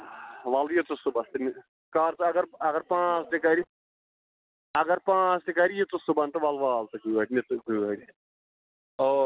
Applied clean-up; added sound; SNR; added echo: none; none; none; none.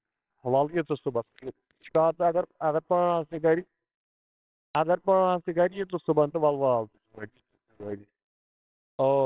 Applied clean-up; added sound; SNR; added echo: neural separator model SepFormer WHAMR!.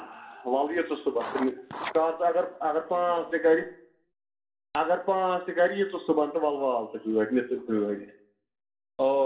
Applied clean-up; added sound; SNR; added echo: none; Writing; 10 dB; reverberation time 0.5 s.